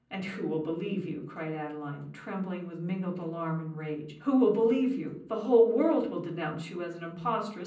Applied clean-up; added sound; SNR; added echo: none; none; none; reverberation time 0.6 s.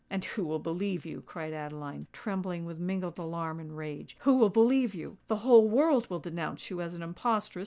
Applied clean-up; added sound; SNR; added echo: none; none; none; none.